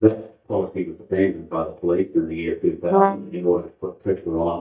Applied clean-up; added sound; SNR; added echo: neural mask model DeepFilterNet 3.